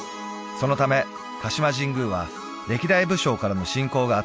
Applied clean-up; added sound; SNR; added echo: none; none; none; none.